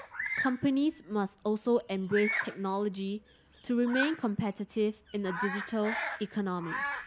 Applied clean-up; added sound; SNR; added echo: none; Bird vocalization, bird call, bird song; 7 dB; none.